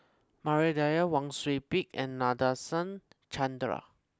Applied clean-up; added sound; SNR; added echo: none; none; none; none.